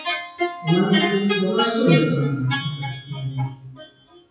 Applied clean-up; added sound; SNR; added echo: classical method WPE with log-MMSE.